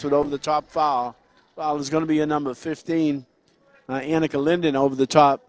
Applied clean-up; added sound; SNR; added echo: neural separator model SepFormer DNS4.